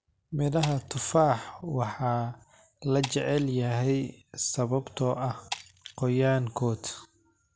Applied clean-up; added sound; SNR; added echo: none; Shatter; 17 dB; none.